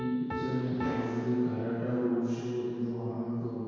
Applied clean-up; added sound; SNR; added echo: none; Piano; 12 dB; reverberation time 2.0 s.